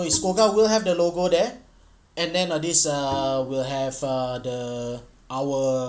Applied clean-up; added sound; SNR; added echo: none; Bowed string instrument; 16 dB; none.